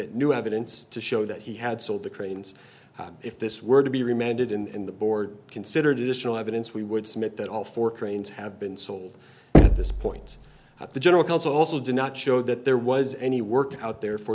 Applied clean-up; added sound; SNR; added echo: none; Knock; -3 dB; none.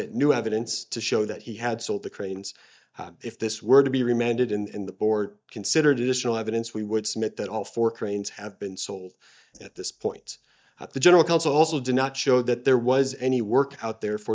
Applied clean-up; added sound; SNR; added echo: neural mask model DeepFilterNet 3.